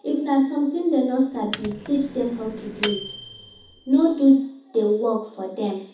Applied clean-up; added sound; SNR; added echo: none; Microwave oven; 13 dB; reverberation time 0.7 s.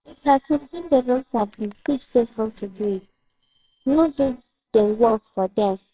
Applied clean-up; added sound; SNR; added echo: neural separator model SepFormer WHAMR!.